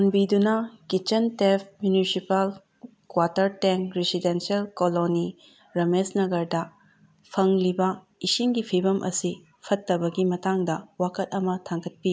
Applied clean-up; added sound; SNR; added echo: none; none; none; none.